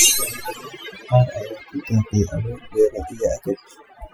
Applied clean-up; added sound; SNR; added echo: classical method Wiener filter.